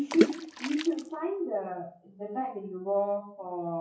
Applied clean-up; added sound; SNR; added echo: classical method WPE with log-MMSE.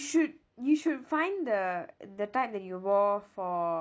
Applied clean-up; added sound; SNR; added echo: none; none; none; none.